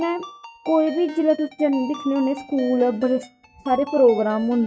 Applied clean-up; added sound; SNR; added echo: neural mask model RNNoise.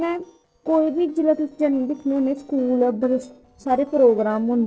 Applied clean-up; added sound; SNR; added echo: neural separator model SepFormer DNS4.